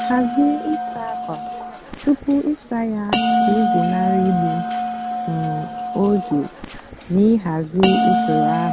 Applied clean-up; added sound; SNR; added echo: none; Bell; 2 dB; none.